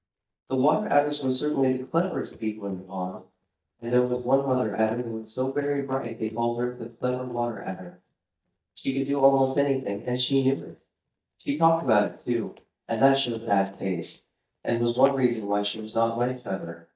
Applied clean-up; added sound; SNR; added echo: neural mask model DeepFilterNet 3.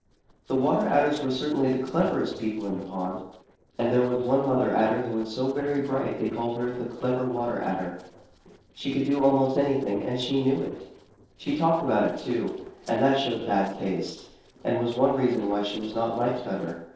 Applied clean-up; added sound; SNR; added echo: neural separator model SepFormer DNS4.